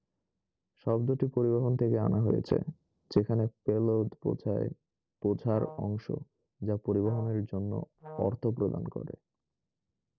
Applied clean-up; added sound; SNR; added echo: neural separator model SepFormer DNS4.